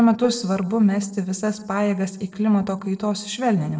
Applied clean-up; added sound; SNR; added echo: neural separator model SepFormer DNS4.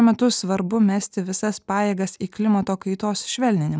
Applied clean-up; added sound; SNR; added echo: none; none; none; none.